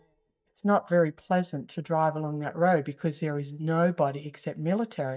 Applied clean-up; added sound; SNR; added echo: neural mask model DeepFilterNet 3.